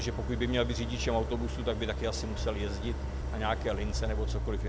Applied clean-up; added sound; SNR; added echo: none; Idling; 0 dB; none.